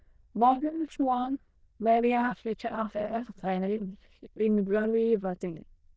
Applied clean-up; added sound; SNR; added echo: neural diffusion model UNIVERSE++.